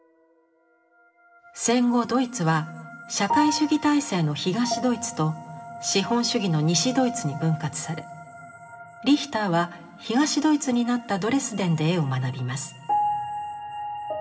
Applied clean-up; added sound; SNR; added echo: none; none; none; reverberation time 2.6 s.